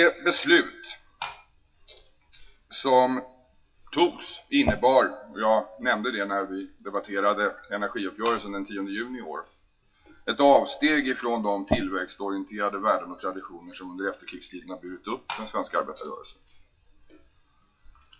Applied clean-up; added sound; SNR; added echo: classical method WPE with log-MMSE.